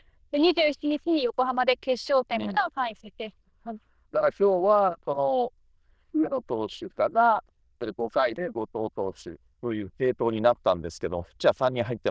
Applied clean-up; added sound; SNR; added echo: neural diffusion model UNIVERSE++.